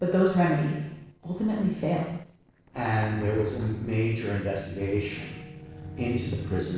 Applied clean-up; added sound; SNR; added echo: neural separator model SepFormer DNS4.